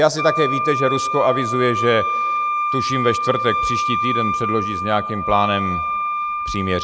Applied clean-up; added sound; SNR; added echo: none; Wind instrument, woodwind instrument; 1 dB; none.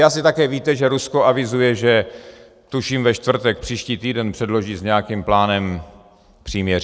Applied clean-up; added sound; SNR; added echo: none; none; none; none.